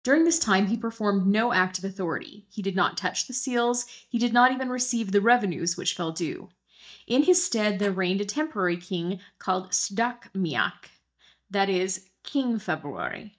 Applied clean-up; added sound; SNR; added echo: neural mask model DeepFilterNet 3.